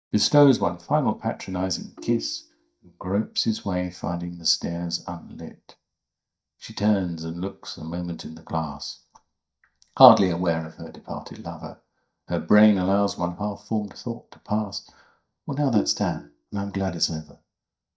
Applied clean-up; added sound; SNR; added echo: neural mask model DeepFilterNet 3.